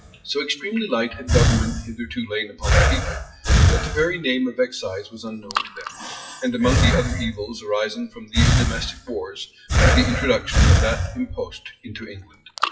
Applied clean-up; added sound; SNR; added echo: classical method WPE with log-MMSE.